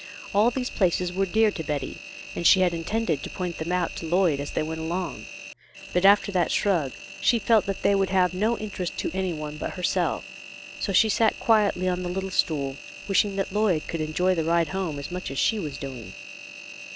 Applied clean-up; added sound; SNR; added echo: none; Engine; 15 dB; none.